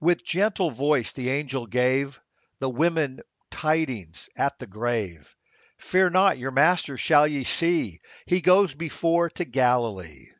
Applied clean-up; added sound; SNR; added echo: none; none; none; none.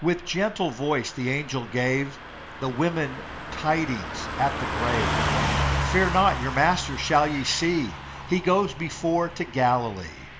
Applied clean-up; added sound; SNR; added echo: none; Car passing by / Truck; 5 dB; reverberation time 0.5 s.